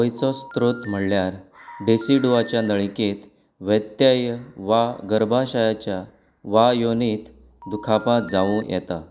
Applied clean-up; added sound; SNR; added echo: none; Telephone; 19 dB; none.